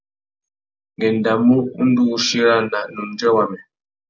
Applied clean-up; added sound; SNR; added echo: none; none; none; none.